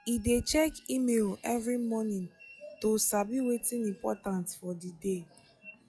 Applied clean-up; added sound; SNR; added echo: classical method log-MMSE.